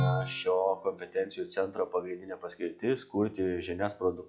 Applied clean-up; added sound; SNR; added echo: classical method log-MMSE.